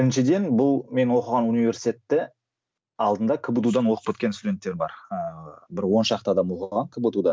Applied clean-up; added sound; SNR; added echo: none; none; none; none.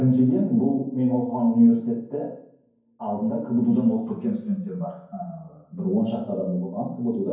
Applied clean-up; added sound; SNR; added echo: none; none; none; reverberation time 0.9 s.